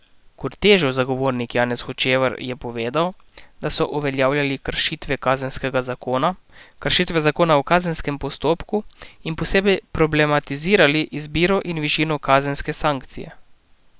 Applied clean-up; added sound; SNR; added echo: none; none; none; none.